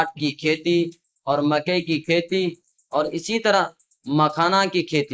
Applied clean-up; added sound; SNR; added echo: neural mask model Resemble Enhance denoiser.